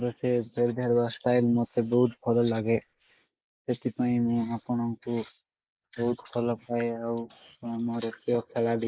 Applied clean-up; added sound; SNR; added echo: neural mask model Resemble Enhance denoiser.